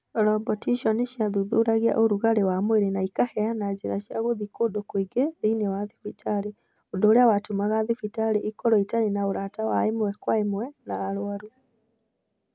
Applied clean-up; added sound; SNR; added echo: none; none; none; none.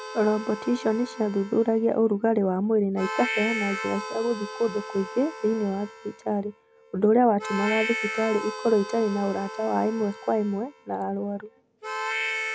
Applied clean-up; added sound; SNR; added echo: none; Harmonica; 9 dB; none.